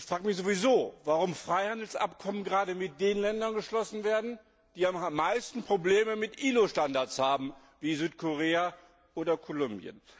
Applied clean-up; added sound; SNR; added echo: none; none; none; none.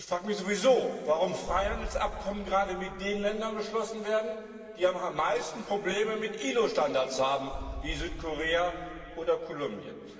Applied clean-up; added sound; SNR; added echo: none; Boom; 11 dB; reverberation time 2.7 s.